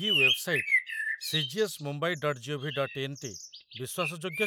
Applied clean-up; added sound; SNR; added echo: none; Bird; -1 dB; none.